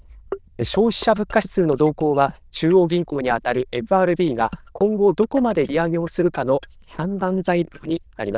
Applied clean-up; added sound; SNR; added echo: neural diffusion model UNIVERSE++.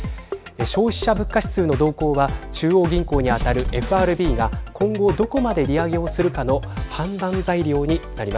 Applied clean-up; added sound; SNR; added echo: none; Drum / Drum kit; 5 dB; none.